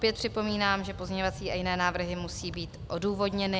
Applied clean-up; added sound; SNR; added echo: none; Fixed-wing aircraft, airplane; 12 dB; none.